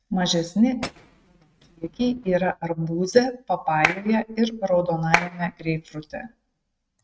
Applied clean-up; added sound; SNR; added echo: neural mask model RNNoise.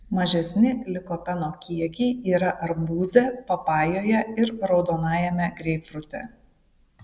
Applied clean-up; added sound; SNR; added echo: none; none; none; none.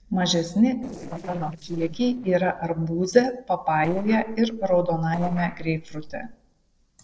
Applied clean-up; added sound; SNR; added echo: neural separator model SepFormer DNS4.